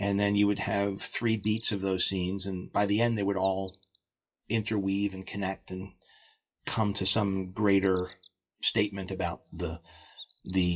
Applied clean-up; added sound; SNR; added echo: classical method WPE with log-MMSE.